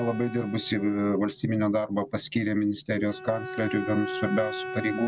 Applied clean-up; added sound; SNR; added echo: none; Bowed string instrument; 11 dB; none.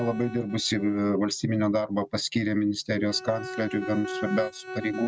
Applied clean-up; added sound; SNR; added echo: neural mask model RNNoise.